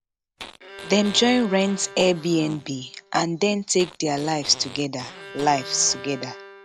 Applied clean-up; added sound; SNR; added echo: none; Bowed string instrument + Fart; 16 dB; none.